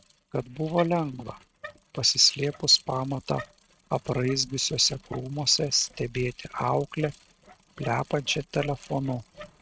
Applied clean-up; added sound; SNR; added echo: neural mask model RNNoise.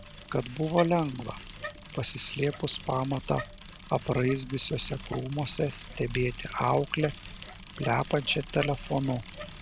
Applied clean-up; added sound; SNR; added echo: none; Bicycle; 13 dB; none.